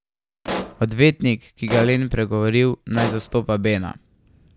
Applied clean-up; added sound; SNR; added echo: none; Explosion; 11 dB; none.